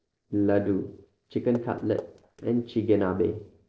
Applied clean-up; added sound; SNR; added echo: neural separator model SepFormer DNS4.